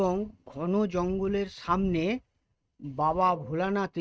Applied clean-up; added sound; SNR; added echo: neural mask model RNNoise.